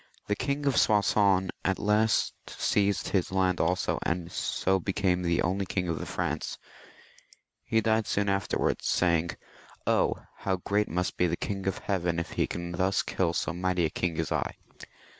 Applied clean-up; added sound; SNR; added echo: none; none; none; none.